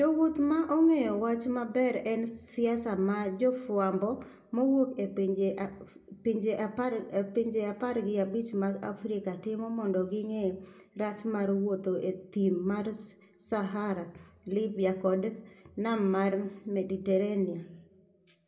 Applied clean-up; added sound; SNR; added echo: none; none; none; reverberation time 0.8 s.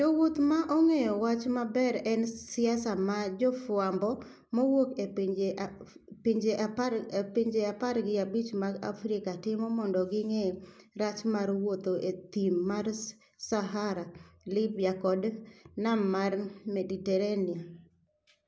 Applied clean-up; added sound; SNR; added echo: none; none; none; none.